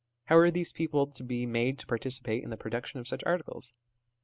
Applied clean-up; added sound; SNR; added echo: none; none; none; none.